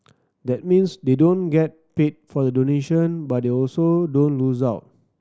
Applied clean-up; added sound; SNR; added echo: none; none; none; none.